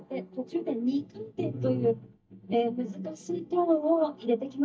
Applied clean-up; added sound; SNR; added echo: neural mask model DeepFilterNet 3.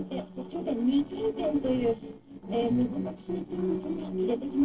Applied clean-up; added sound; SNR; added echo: neural separator model SepFormer DNS4.